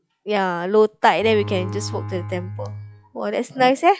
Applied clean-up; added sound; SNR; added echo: classical method log-MMSE.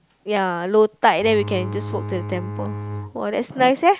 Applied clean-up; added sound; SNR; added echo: none; Bowed string instrument; 9 dB; none.